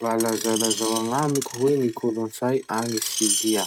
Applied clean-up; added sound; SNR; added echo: none; Screech; 6 dB; none.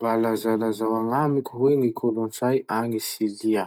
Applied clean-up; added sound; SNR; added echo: none; none; none; none.